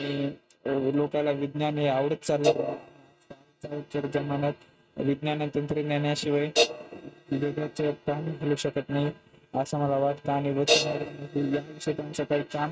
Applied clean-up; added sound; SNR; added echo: neural mask model RNNoise.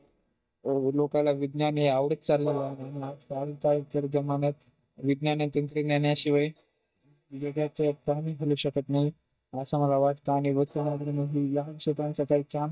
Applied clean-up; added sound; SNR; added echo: neural mask model DeepFilterNet 3.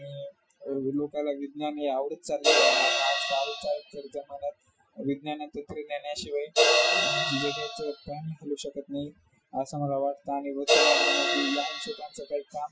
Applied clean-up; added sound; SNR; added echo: classical method Wiener filter.